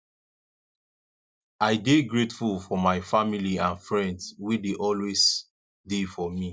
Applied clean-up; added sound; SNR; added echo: none; none; none; none.